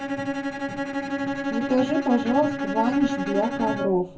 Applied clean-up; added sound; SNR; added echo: none; Bowed string instrument; 3 dB; reverberation time 0.4 s.